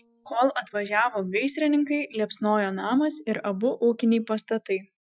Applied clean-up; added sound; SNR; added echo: classical method Wiener filter.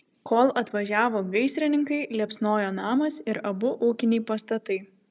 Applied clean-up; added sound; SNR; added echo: none; none; none; none.